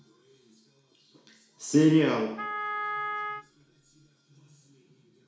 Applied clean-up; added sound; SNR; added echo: none; Wind instrument, woodwind instrument; 5 dB; reverberation time 0.6 s.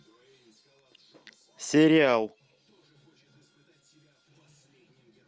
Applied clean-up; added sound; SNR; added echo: none; none; none; none.